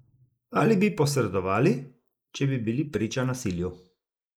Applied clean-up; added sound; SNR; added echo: neural mask model Resemble Enhance denoiser.